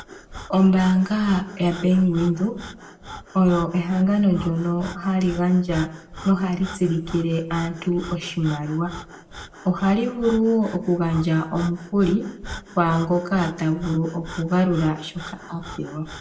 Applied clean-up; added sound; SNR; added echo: none; Breathing; 16 dB; reverberation time 0.5 s.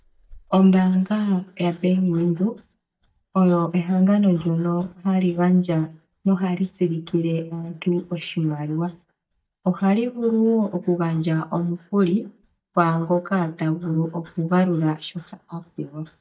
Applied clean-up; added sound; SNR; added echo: neural mask model DeepFilterNet 3.